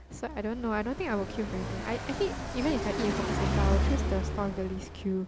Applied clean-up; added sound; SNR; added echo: none; Car passing by; -1 dB; none.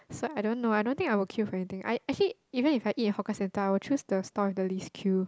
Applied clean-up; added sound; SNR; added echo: none; none; none; none.